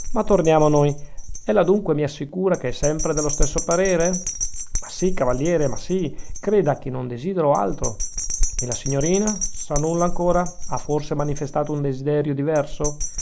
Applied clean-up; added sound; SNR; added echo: none; Bell; 4 dB; none.